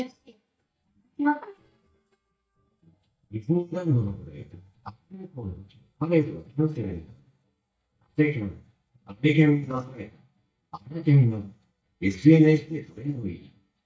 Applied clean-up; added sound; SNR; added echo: neural mask model DeepFilterNet 3.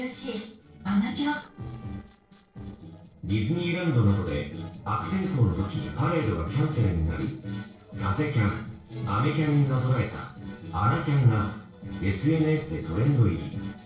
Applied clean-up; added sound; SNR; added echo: neural separator model SepFormer DNS4.